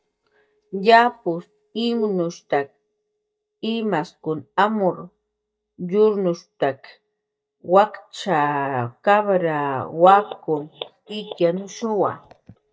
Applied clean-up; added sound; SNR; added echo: neural mask model DeepFilterNet 3.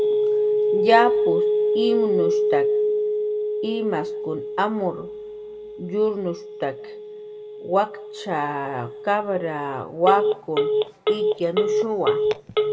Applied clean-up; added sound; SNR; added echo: none; Telephone; -2 dB; reverberation time 1.4 s.